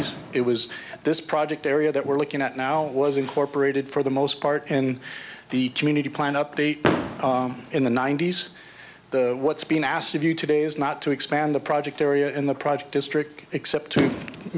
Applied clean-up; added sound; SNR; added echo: none; Fireworks; 12 dB; none.